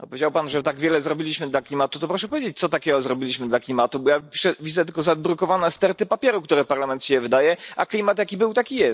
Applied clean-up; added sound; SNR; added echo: neural separator model SepFormer DNS4.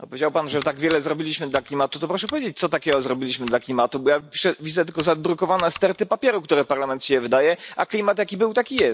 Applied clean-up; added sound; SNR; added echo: none; Scissors; 17 dB; none.